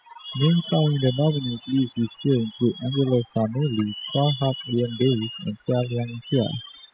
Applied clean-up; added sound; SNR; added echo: classical method spectral subtraction.